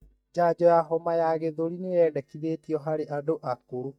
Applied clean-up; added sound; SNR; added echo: neural mask model DeepFilterNet 3.